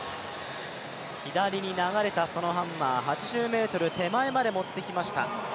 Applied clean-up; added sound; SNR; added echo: none; none; none; none.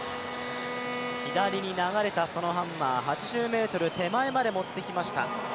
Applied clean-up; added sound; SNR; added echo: none; Bowed string instrument; 10 dB; none.